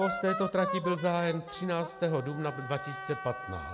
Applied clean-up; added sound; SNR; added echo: none; Wind instrument, woodwind instrument; 7 dB; none.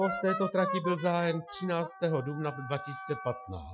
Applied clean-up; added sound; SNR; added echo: classical method Wiener filter.